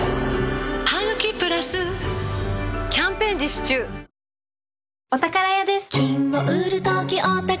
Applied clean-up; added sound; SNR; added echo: none; none; none; none.